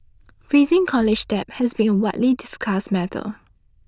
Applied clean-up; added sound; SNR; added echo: neural diffusion model UNIVERSE++.